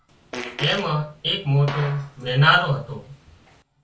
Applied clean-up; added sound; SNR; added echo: none; Fart; 14 dB; reverberation time 0.2 s.